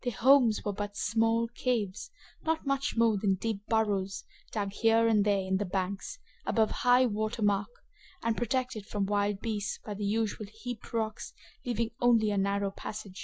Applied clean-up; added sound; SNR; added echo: none; none; none; none.